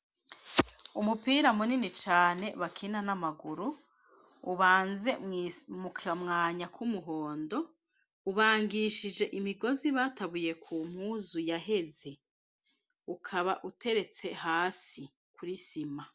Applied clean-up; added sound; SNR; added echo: none; none; none; none.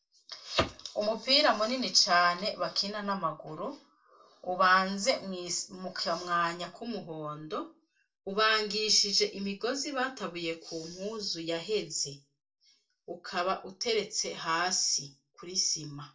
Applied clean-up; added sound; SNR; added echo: none; none; none; reverberation time 0.2 s.